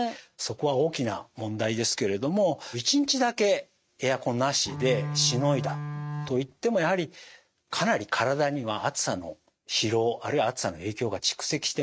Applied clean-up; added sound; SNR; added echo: neural mask model RNNoise.